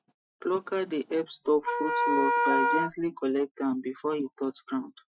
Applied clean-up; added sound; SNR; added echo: classical method Wiener filter.